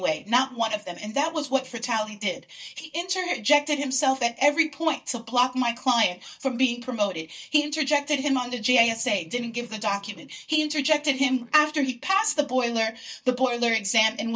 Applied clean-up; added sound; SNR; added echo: neural mask model DeepFilterNet 3.